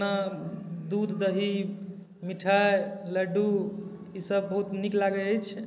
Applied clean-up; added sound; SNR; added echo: none; none; none; none.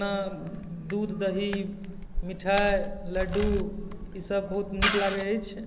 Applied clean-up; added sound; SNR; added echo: none; Camera; 5 dB; none.